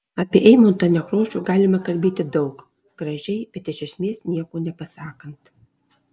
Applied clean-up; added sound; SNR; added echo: none; none; none; none.